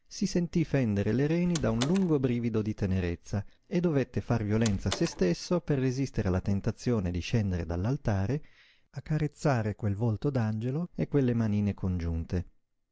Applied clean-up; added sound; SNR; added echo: none; Door; 11 dB; none.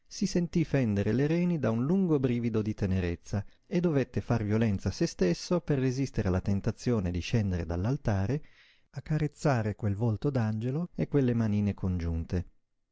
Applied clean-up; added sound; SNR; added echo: none; none; none; none.